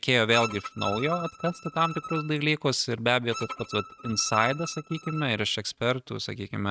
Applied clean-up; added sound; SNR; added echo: neural mask model RNNoise.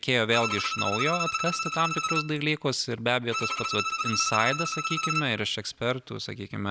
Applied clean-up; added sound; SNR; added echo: none; Bowed string instrument; 3 dB; none.